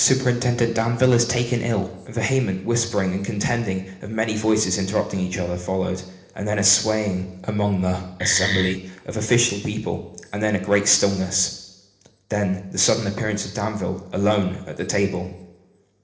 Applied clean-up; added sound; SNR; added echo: neural separator model SepFormer DNS4.